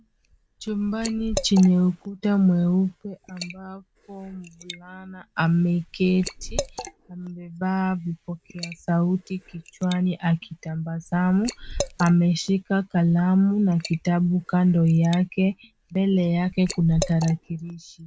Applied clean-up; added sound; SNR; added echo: none; Liquid; 15 dB; none.